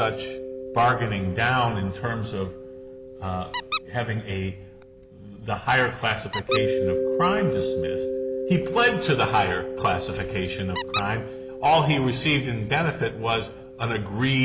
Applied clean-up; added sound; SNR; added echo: none; Mallet percussion + Squeak; 5 dB; none.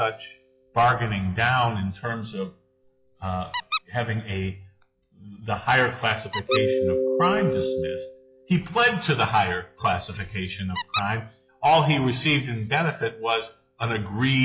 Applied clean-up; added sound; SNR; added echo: classical method log-MMSE.